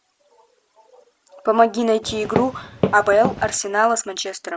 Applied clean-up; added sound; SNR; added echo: none; Walk, footsteps; 4 dB; none.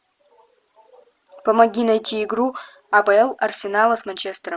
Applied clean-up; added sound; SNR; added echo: none; none; none; none.